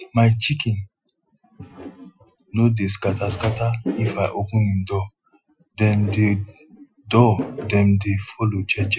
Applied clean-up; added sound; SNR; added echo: classical method Wiener filter.